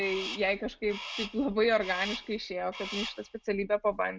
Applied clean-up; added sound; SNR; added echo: none; Crow; 11 dB; none.